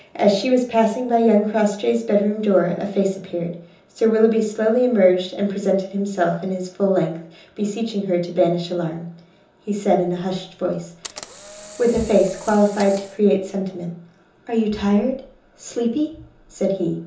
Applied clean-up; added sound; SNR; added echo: none; Camera; 19 dB; reverberation time 0.6 s.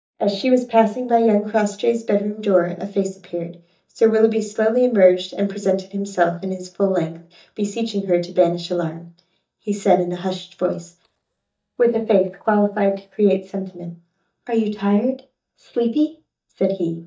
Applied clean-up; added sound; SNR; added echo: neural mask model DeepFilterNet 3.